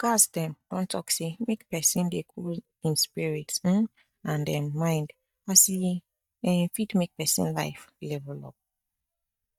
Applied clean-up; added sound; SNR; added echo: neural mask model DeepFilterNet 3.